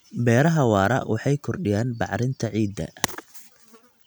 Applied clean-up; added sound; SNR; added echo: none; none; none; none.